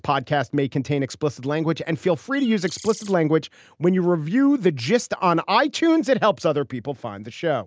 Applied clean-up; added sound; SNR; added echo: none; Bird; 18 dB; none.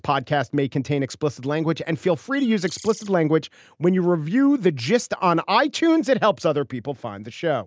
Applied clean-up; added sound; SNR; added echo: neural mask model DeepFilterNet 3.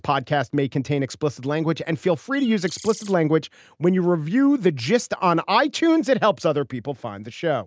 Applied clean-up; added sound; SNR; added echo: neural mask model RNNoise.